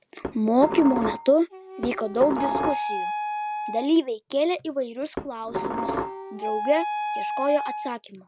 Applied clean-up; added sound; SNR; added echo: none; Wind instrument, woodwind instrument + Dishes, pots, and pans; 5 dB; none.